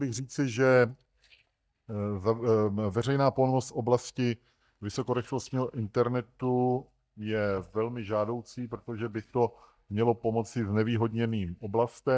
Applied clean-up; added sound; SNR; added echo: neural mask model DeepFilterNet 3.